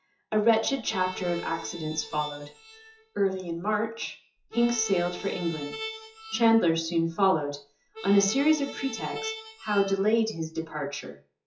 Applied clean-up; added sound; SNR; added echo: classical method WPE with log-MMSE.